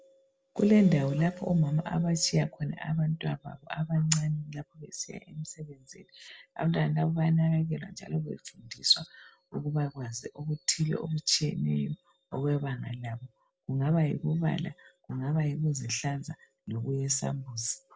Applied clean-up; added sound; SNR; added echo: none; none; none; none.